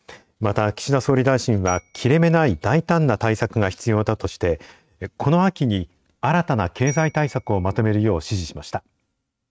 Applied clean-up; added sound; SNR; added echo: neural mask model RNNoise.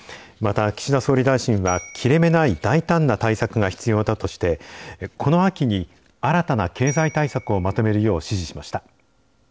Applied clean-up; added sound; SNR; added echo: none; Bell; 19 dB; none.